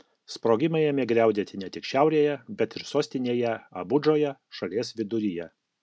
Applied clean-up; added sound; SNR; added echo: none; none; none; none.